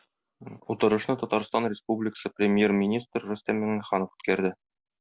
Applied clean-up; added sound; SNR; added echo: none; none; none; none.